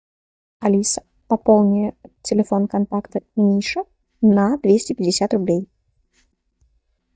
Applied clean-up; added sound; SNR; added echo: neural mask model DeepFilterNet 3.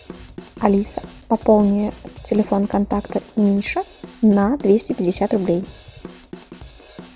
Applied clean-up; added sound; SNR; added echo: none; Drum / Drum kit; 18 dB; none.